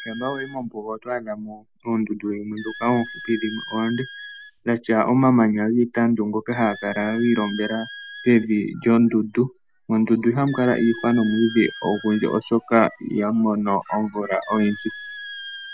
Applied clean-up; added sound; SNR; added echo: none; Squeak; 17 dB; none.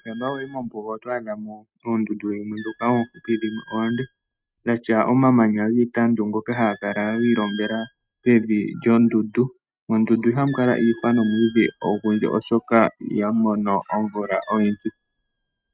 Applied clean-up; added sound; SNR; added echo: neural mask model RNNoise.